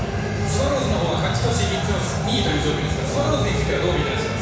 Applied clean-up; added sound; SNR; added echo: none; none; none; reverberation time 1.1 s.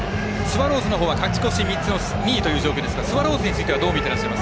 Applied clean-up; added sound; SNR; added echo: none; none; none; none.